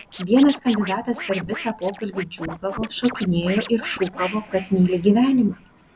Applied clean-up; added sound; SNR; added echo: none; Scratching (performance technique); 14 dB; none.